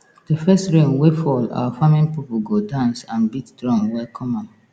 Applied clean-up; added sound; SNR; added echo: none; none; none; none.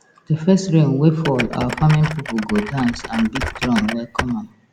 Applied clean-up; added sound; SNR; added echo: none; Typing; 9 dB; none.